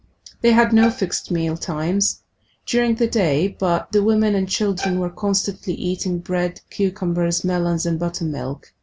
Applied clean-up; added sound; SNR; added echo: none; Bowed string instrument; 14 dB; none.